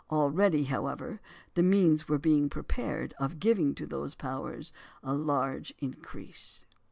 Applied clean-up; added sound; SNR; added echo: none; none; none; none.